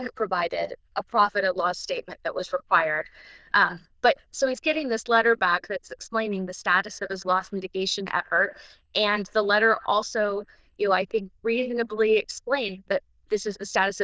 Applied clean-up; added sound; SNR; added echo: neural diffusion model UNIVERSE++.